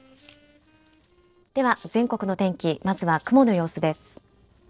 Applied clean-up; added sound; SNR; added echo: neural separator model SepFormer DNS4.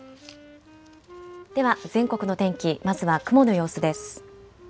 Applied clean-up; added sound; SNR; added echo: none; Wind instrument, woodwind instrument; 19 dB; none.